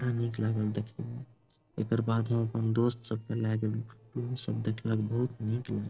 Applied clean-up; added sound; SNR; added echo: neural separator model SepFormer DNS4.